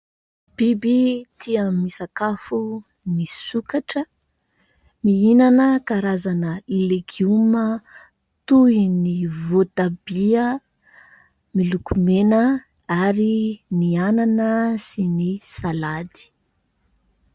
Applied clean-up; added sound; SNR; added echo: none; none; none; none.